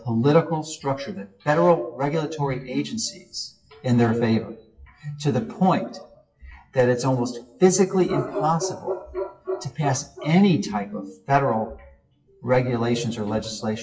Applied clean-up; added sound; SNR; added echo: classical method WPE with log-MMSE.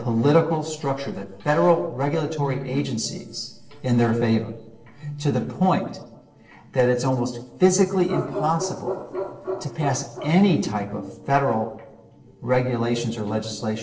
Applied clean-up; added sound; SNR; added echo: neural separator model SepFormer DNS4.